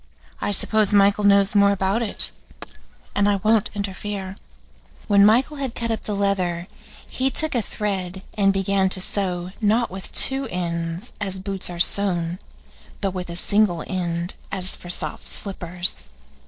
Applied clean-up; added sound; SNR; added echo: neural separator model SepFormer DNS4.